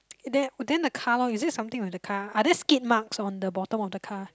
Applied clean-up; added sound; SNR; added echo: none; none; none; none.